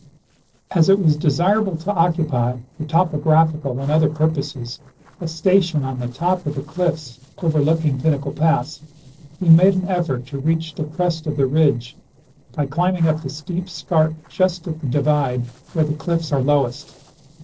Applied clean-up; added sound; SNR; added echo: neural separator model SepFormer DNS4.